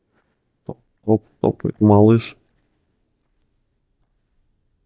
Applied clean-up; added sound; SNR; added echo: neural mask model DeepFilterNet 3.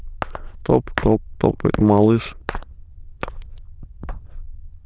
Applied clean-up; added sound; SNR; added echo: neural diffusion model UNIVERSE++.